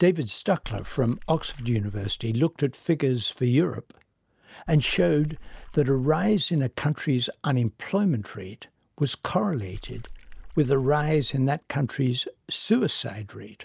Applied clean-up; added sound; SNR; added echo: none; Water / Splash, splatter; 14 dB; none.